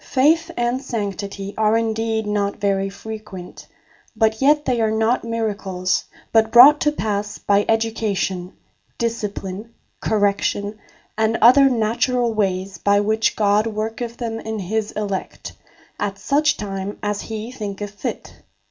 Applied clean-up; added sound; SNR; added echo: none; none; none; reverberation time 0.2 s.